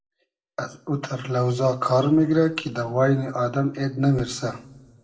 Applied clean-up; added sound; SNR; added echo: none; none; none; reverberation time 0.6 s.